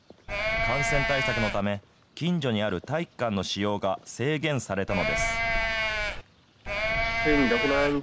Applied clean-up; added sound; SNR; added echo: none; Livestock, farm animals, working animals; -2 dB; none.